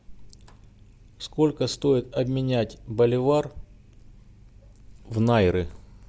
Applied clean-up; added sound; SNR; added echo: none; none; none; none.